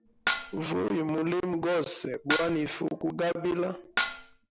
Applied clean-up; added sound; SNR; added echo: none; Dishes, pots, and pans; 1 dB; none.